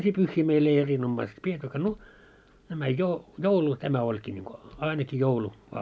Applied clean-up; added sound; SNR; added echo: none; none; none; none.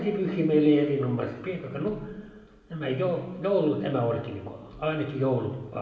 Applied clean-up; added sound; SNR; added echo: none; none; none; reverberation time 1.1 s.